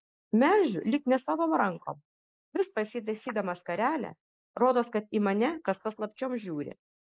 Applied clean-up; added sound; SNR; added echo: neural mask model Resemble Enhance denoiser.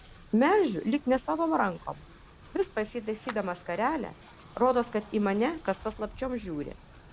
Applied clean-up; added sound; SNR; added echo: none; Train + Clapping; 19 dB; none.